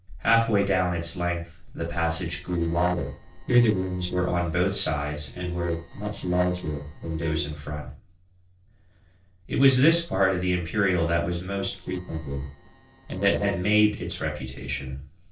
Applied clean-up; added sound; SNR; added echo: neural separator model SepFormer DNS4.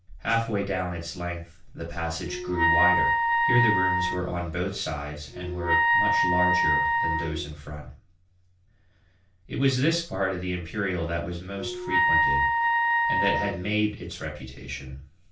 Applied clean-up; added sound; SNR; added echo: none; Wind instrument, woodwind instrument; -4 dB; reverberation time 0.3 s.